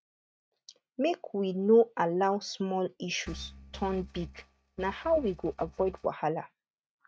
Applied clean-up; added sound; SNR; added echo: neural mask model RNNoise.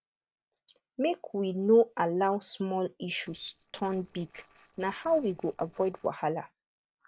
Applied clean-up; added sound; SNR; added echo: neural separator model SepFormer DNS4.